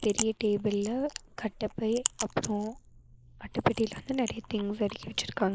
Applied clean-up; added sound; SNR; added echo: neural mask model Resemble Enhance denoiser.